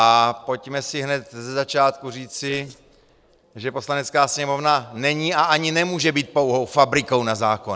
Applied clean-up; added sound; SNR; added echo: neural separator model SepFormer DNS4.